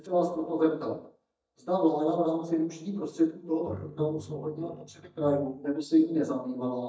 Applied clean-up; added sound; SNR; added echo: neural mask model DeepFilterNet 3.